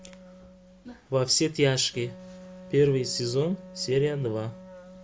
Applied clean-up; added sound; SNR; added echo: none; Wind instrument, woodwind instrument; 19 dB; none.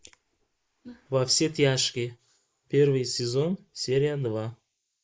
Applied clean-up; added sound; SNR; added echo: neural mask model Resemble Enhance denoiser.